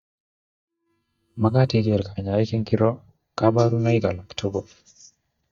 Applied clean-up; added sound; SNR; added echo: neural mask model DeepFilterNet 3.